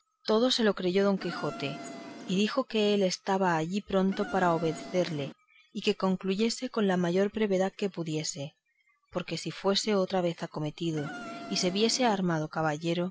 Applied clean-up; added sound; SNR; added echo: none; Insect; 12 dB; none.